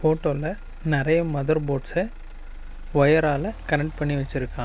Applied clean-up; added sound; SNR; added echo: none; Motor vehicle (road); 12 dB; none.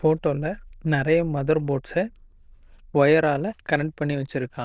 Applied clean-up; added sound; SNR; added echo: neural diffusion model UNIVERSE++.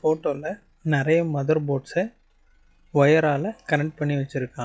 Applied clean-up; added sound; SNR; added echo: classical method log-MMSE.